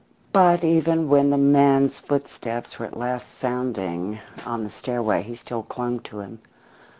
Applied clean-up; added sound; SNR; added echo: none; none; none; none.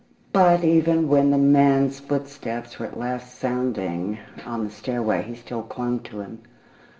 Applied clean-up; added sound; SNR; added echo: none; none; none; reverberation time 1.1 s.